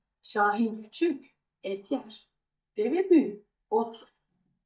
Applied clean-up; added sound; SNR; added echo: neural mask model DeepFilterNet 3.